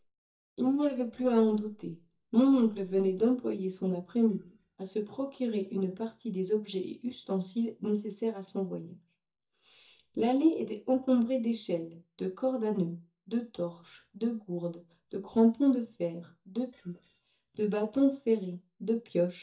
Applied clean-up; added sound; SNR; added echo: neural mask model DeepFilterNet 3.